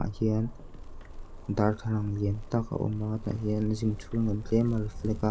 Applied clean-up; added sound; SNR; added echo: none; Zipper (clothing); 10 dB; none.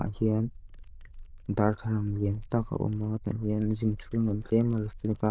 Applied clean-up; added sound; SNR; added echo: neural diffusion model UNIVERSE++.